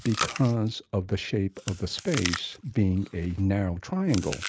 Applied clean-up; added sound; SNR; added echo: none; Chewing, mastication; 11 dB; none.